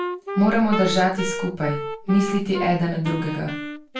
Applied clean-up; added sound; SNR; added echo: none; Wind instrument, woodwind instrument; 7 dB; reverberation time 0.3 s.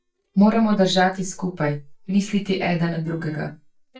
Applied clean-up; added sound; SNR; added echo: neural mask model DeepFilterNet 3.